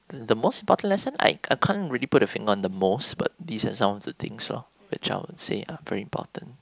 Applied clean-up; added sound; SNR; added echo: none; none; none; none.